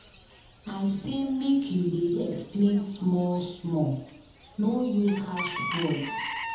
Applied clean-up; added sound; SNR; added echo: none; Bird / Chicken, rooster; 12 dB; reverberation time 1.0 s.